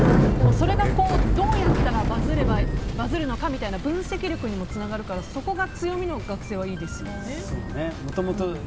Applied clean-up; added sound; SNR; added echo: none; Tabla + Bicycle; -3 dB; none.